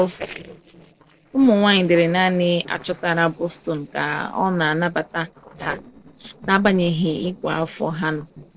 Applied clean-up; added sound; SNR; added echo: neural separator model SepFormer DNS4.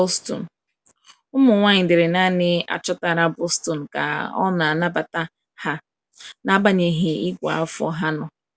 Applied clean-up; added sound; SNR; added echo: none; none; none; none.